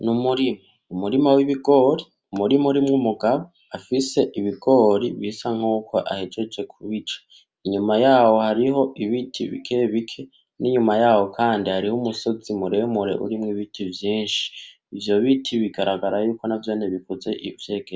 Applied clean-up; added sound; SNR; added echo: none; none; none; none.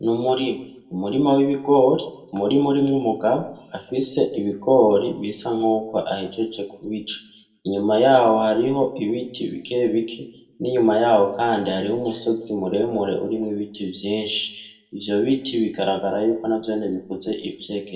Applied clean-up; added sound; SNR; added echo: none; none; none; reverberation time 0.6 s.